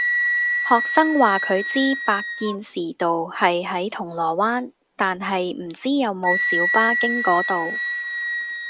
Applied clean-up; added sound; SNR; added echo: none; Wind instrument, woodwind instrument; 3 dB; none.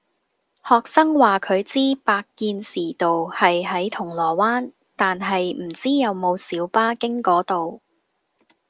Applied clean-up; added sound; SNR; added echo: none; none; none; none.